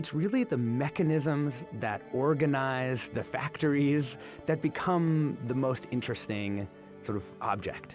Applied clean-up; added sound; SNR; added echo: none; Musical instrument; 18 dB; none.